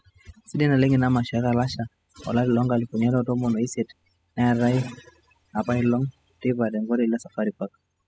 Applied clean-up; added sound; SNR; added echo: classical method spectral subtraction.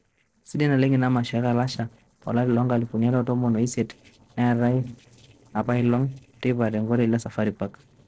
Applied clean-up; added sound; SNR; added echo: neural separator model SepFormer DNS4.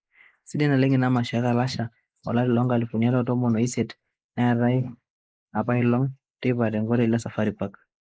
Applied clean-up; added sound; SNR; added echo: neural mask model Resemble Enhance denoiser.